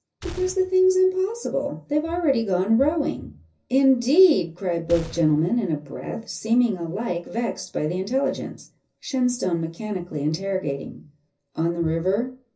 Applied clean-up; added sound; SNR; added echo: none; Gunshot, gunfire; 17 dB; reverberation time 0.4 s.